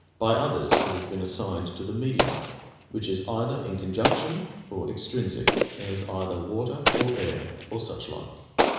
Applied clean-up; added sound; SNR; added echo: none; Explosion; 0 dB; reverberation time 1.0 s.